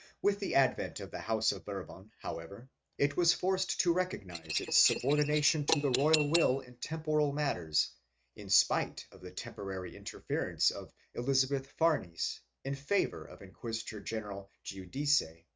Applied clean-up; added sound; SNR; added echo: neural mask model RNNoise.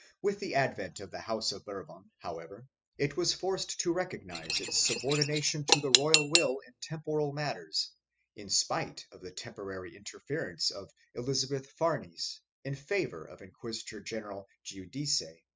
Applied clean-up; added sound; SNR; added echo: classical method spectral subtraction.